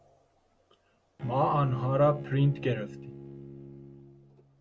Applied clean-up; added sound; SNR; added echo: none; Bowed string instrument; 13 dB; none.